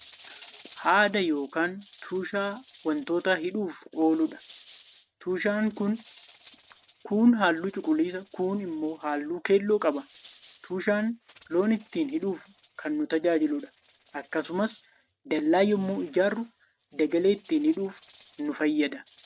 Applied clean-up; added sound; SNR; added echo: neural mask model RNNoise.